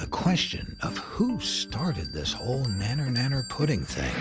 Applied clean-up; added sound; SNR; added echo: none; Bell; 14 dB; none.